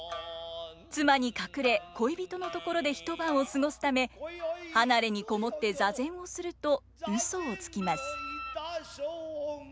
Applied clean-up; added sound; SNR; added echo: none; Wind instrument, woodwind instrument; 10 dB; none.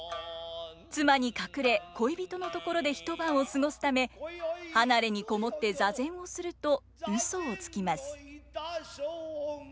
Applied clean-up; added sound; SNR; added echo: none; none; none; none.